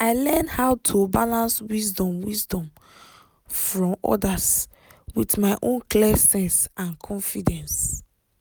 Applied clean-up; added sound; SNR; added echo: none; none; none; none.